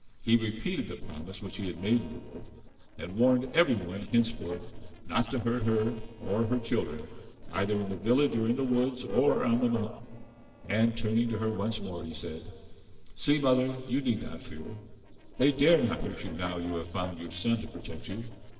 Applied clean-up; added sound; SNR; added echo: neural separator model SepFormer DNS4.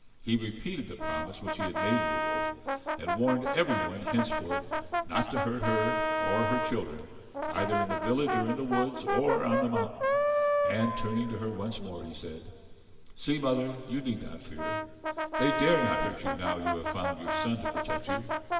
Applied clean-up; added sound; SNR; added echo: none; Brass instrument; 0 dB; reverberation time 2.3 s.